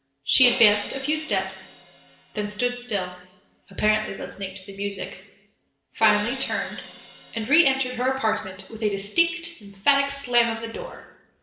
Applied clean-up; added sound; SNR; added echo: none; Crash cymbal; 18 dB; reverberation time 0.8 s.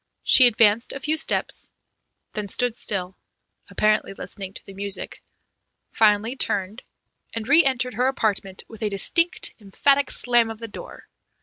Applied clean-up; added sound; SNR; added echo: none; none; none; none.